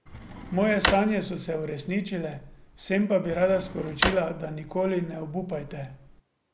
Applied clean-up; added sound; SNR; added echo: none; Drawer open or close; 7 dB; none.